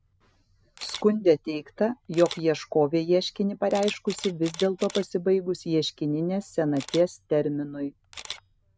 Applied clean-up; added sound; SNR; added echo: none; Camera; 18 dB; none.